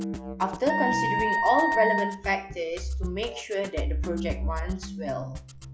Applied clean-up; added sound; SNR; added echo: classical method log-MMSE.